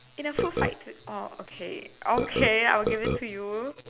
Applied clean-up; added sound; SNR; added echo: none; Burping, eructation; -1 dB; none.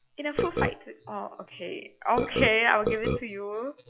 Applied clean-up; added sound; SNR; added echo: classical method log-MMSE.